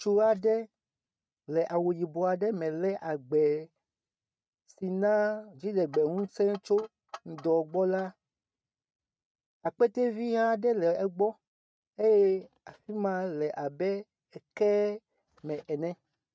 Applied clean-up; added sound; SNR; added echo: neural mask model RNNoise.